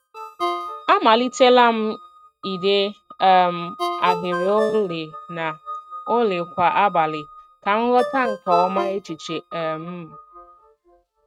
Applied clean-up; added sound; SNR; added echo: neural mask model RNNoise.